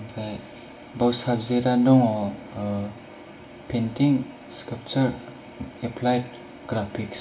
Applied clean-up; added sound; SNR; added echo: none; none; none; reverberation time 0.2 s.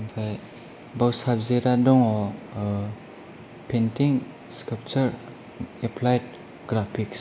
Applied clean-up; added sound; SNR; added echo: none; none; none; none.